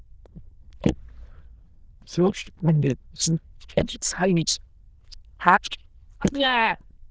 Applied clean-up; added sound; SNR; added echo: neural diffusion model UNIVERSE++.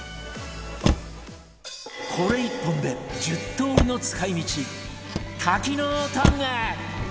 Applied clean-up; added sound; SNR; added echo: none; Motor vehicle (road); 3 dB; none.